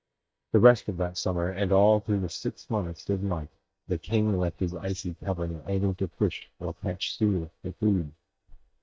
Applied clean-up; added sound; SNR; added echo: neural mask model DeepFilterNet 3.